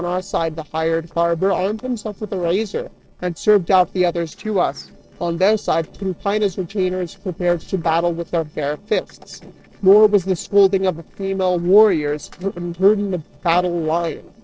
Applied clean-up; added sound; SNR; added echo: neural separator model SepFormer DNS4.